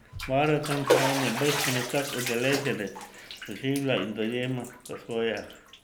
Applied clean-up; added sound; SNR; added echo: none; Bathtub (filling or washing); 3 dB; none.